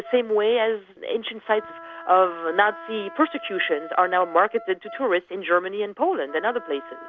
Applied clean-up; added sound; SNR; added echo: none; Wind instrument, woodwind instrument; 18 dB; none.